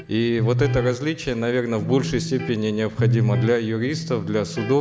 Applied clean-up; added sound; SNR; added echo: none; Electric guitar; 3 dB; none.